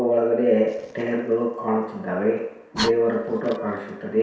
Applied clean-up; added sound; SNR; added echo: none; Fire; 16 dB; reverberation time 0.7 s.